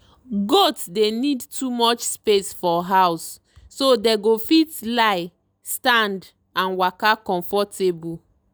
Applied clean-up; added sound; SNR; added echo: none; none; none; none.